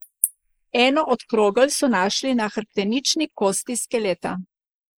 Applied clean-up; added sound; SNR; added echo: neural mask model Resemble Enhance denoiser.